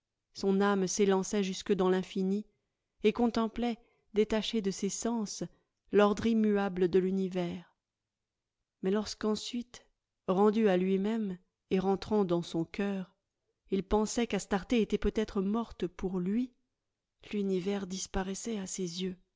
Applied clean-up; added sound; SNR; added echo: none; none; none; none.